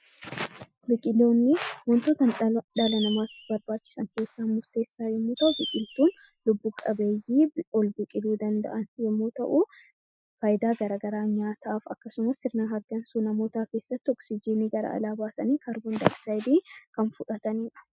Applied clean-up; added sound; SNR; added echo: classical method Wiener filter.